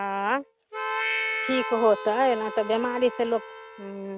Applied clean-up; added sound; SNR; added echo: none; Harmonica; 6 dB; none.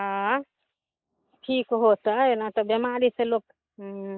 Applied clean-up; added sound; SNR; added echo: neural mask model Resemble Enhance denoiser.